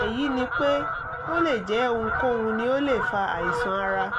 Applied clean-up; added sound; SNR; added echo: none; Fowl; 3 dB; none.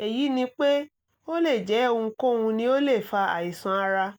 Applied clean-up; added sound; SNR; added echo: none; none; none; none.